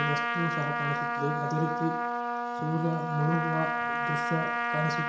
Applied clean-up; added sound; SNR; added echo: none; Trumpet; -2 dB; reverberation time 0.7 s.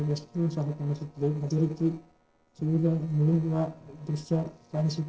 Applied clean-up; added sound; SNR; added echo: neural separator model SepFormer DNS4.